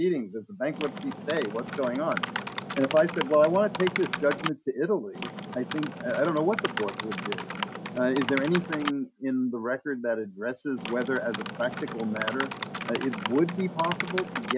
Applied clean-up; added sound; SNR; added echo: none; Typing; 6 dB; none.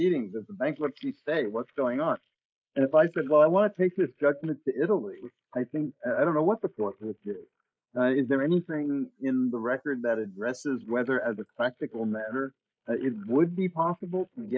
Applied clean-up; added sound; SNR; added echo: neural mask model Resemble Enhance denoiser.